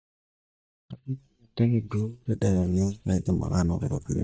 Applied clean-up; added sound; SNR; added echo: neural mask model DeepFilterNet 3.